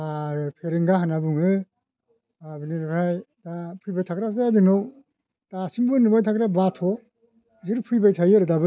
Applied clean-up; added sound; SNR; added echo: none; none; none; none.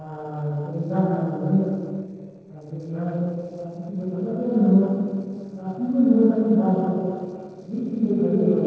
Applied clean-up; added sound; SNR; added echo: neural separator model SepFormer DNS4.